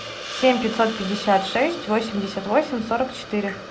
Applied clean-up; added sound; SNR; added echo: none; Hiss; 11 dB; none.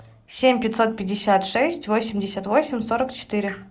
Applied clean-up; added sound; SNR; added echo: none; none; none; none.